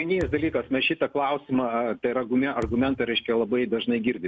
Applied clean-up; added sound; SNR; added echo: none; Thump, thud; 18 dB; none.